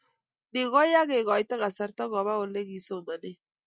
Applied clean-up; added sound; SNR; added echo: none; none; none; none.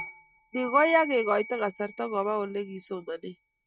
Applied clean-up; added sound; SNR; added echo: neural mask model RNNoise.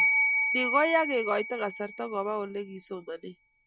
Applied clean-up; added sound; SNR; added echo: none; Bell; 0 dB; none.